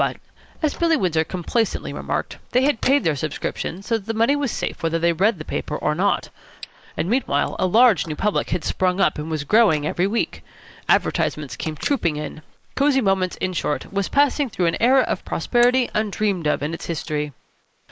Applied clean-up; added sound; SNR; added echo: neural mask model Resemble Enhance denoiser.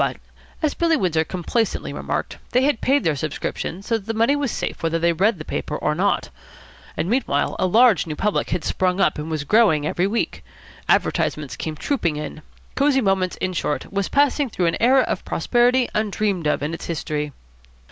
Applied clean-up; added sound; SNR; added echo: none; none; none; none.